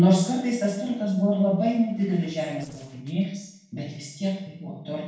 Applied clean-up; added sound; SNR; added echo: neural separator model SepFormer DNS4.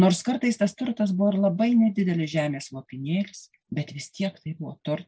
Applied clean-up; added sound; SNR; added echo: none; none; none; none.